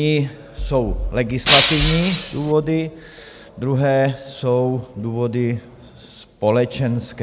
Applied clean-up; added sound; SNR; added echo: none; Shatter; -1 dB; none.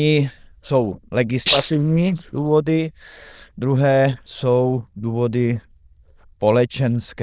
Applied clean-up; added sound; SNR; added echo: neural diffusion model UNIVERSE++.